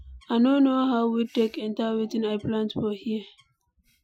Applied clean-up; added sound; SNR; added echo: classical method Wiener filter.